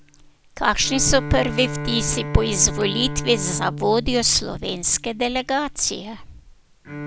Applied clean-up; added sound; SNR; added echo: none; Bowed string instrument; 10 dB; none.